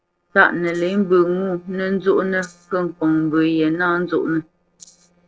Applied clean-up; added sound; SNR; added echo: neural separator model SepFormer DNS4.